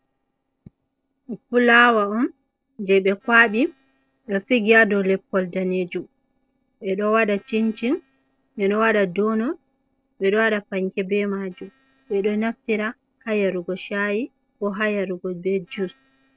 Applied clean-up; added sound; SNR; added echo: neural separator model SepFormer DNS4.